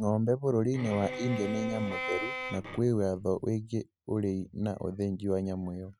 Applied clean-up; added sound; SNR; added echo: none; Bowed string instrument; 8 dB; none.